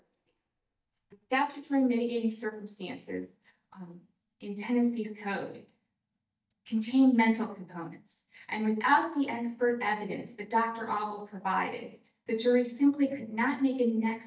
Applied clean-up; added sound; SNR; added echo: neural mask model DeepFilterNet 3.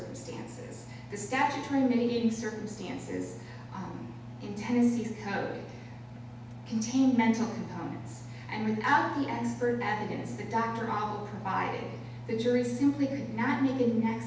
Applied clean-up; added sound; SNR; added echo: none; Engine; 13 dB; reverberation time 0.9 s.